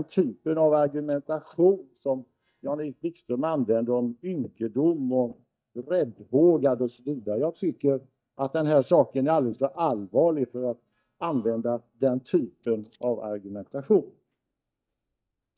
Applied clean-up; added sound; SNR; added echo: neural mask model DeepFilterNet 3.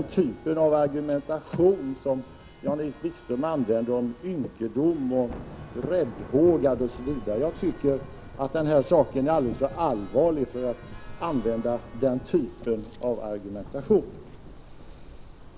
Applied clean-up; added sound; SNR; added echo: none; Thunder / Rain + Church bell; 16 dB; none.